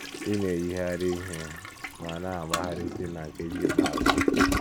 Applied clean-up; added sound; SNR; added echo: none; Toilet flush; -3 dB; none.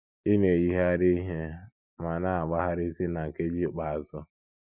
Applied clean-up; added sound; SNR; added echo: none; none; none; none.